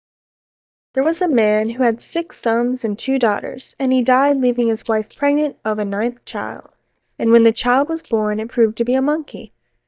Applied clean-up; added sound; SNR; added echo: neural mask model DeepFilterNet 3.